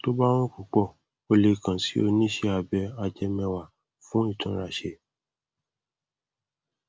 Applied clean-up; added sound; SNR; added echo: none; none; none; none.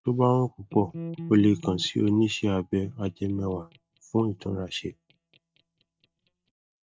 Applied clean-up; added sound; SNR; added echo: neural mask model DeepFilterNet 3.